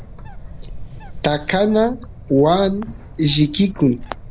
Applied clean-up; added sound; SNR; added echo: none; Bird; 14 dB; none.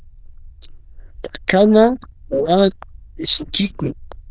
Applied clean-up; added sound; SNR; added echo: neural diffusion model UNIVERSE++.